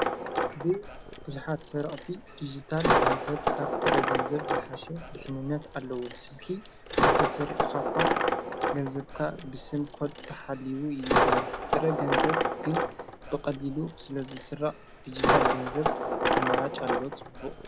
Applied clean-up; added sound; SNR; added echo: none; Coin (dropping); -5 dB; none.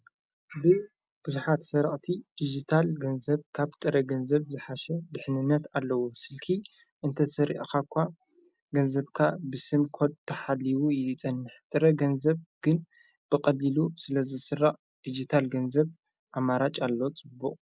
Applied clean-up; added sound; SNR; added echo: none; none; none; none.